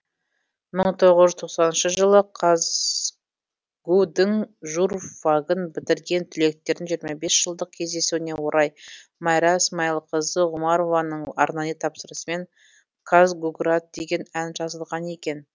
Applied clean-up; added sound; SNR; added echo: none; none; none; none.